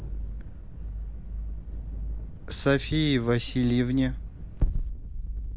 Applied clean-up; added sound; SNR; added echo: none; Thunder; 12 dB; none.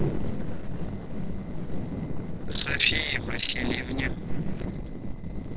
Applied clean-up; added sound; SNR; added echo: neural separator model SepFormer DNS4.